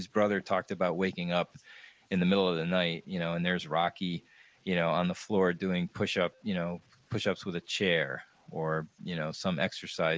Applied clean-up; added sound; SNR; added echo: none; none; none; none.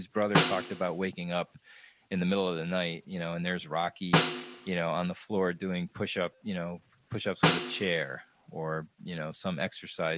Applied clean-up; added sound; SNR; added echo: none; Snare drum; -2 dB; none.